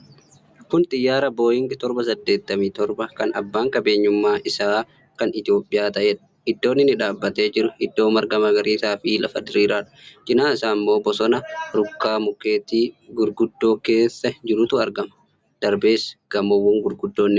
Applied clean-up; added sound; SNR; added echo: none; none; none; none.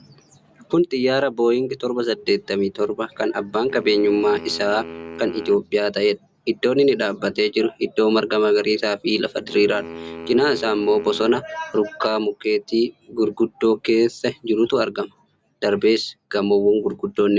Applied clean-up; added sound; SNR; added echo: none; Wind instrument, woodwind instrument; 16 dB; none.